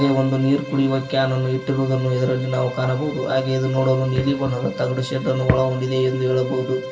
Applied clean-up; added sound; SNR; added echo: none; Bowed string instrument; 13 dB; reverberation time 0.1 s.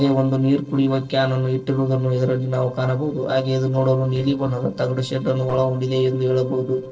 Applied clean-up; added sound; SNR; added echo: neural separator model SepFormer DNS4.